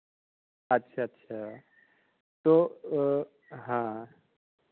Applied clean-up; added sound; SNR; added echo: none; none; none; none.